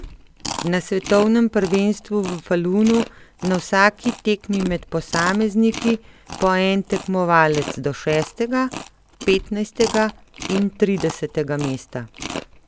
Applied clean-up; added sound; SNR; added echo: none; Chewing, mastication; 12 dB; none.